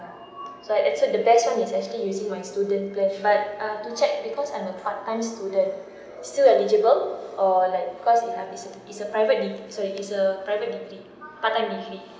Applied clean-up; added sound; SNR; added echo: none; none; none; none.